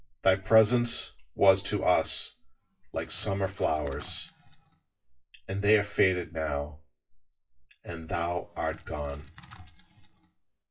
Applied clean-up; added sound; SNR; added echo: classical method WPE with log-MMSE.